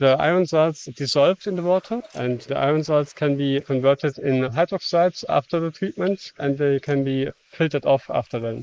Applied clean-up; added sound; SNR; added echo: neural mask model Resemble Enhance denoiser.